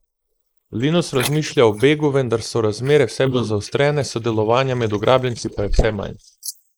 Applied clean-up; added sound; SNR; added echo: neural mask model Resemble Enhance denoiser.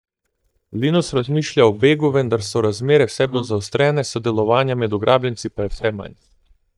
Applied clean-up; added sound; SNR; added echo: neural mask model DeepFilterNet 3.